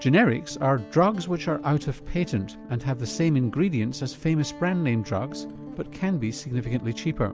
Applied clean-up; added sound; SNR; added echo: none; Guitar; 15 dB; none.